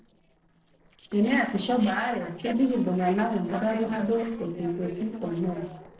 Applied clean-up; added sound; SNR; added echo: neural separator model SepFormer DNS4.